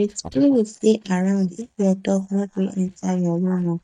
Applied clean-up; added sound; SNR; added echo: neural mask model DeepFilterNet 3.